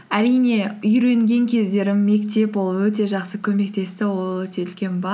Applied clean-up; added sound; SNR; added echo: none; none; none; none.